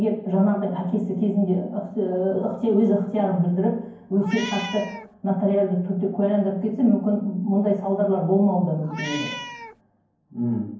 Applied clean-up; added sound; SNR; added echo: none; Meow; 11 dB; reverberation time 0.9 s.